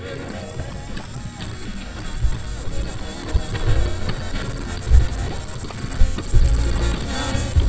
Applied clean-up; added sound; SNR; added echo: neural mask model DeepFilterNet 3.